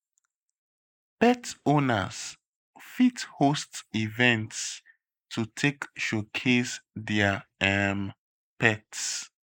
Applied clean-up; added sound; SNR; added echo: neural mask model Resemble Enhance denoiser.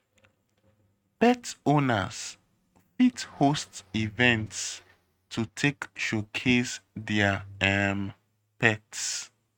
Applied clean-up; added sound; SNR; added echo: neural mask model RNNoise.